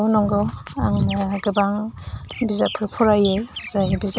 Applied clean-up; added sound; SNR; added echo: none; none; none; none.